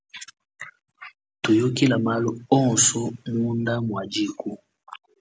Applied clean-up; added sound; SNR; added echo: none; none; none; none.